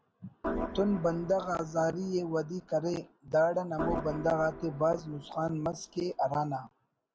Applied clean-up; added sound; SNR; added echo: none; Organ; 9 dB; none.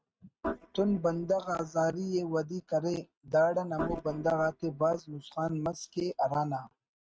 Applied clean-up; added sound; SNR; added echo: neural mask model RNNoise.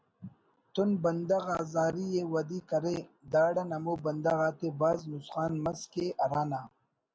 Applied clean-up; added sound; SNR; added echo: none; none; none; none.